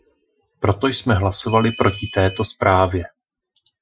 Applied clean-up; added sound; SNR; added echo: classical method Wiener filter.